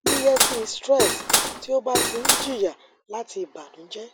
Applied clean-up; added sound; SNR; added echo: none; Cutlery, silverware / Dishes, pots, and pans; -3 dB; none.